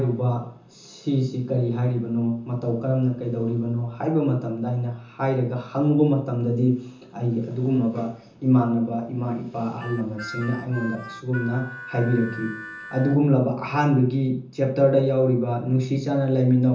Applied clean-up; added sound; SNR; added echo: none; Harmonica; 14 dB; reverberation time 0.6 s.